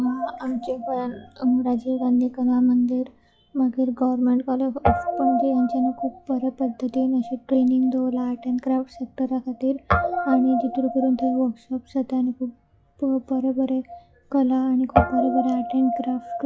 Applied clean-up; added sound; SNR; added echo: classical method log-MMSE.